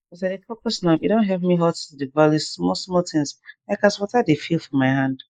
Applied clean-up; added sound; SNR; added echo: neural mask model Resemble Enhance denoiser.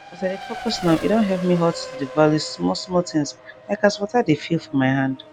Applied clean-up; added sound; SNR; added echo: none; Race car, auto racing; 15 dB; none.